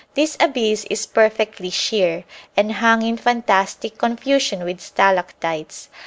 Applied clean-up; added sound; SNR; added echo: none; none; none; none.